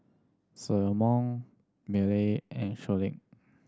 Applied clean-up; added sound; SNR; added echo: none; none; none; none.